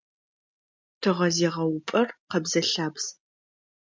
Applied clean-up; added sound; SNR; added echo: none; none; none; none.